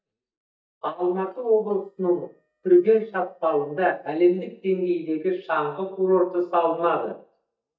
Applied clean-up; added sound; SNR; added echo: neural mask model DeepFilterNet 3.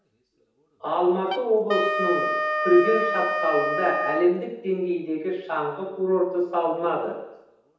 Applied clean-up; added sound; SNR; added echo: none; Wind instrument, woodwind instrument; 5 dB; reverberation time 0.9 s.